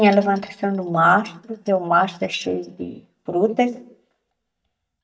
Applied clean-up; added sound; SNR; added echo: neural mask model DeepFilterNet 3.